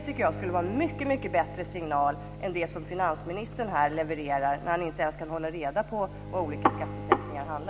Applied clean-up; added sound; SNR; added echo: none; Bowed string instrument; 12 dB; none.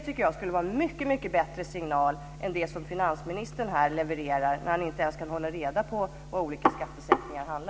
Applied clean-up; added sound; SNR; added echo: none; none; none; none.